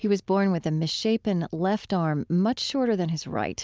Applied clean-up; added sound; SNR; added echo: none; none; none; none.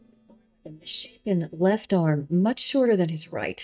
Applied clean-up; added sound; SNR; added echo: neural mask model DeepFilterNet 3.